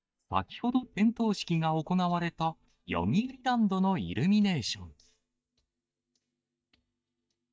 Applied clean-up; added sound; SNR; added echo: neural mask model DeepFilterNet 3.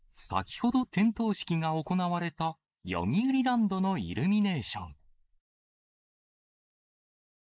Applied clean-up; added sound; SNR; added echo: neural mask model Resemble Enhance denoiser.